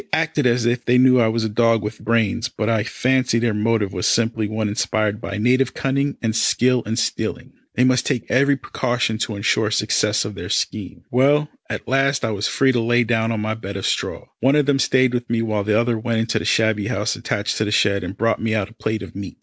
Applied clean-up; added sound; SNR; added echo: none; none; none; none.